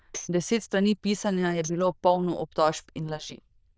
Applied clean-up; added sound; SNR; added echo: neural diffusion model UNIVERSE++.